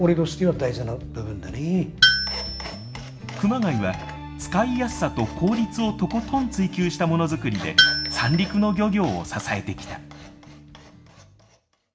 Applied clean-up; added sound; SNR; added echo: none; Tools; 2 dB; reverberation time 0.6 s.